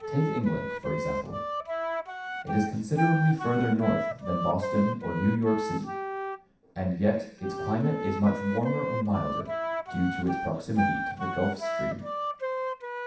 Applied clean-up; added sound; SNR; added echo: none; Wind instrument, woodwind instrument; 4 dB; reverberation time 0.7 s.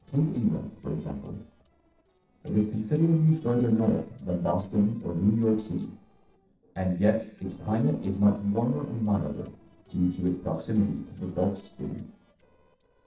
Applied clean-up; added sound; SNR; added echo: neural separator model SepFormer DNS4.